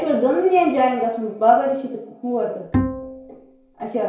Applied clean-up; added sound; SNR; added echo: none; Bowed string instrument; 6 dB; reverberation time 0.6 s.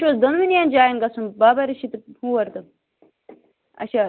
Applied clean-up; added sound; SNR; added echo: none; none; none; none.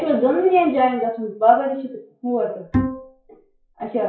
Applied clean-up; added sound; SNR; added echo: classical method WPE with log-MMSE.